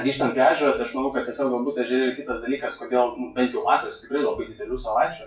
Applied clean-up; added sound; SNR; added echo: classical method WPE with log-MMSE.